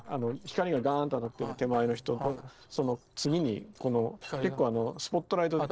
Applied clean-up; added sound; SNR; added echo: neural separator model SepFormer DNS4.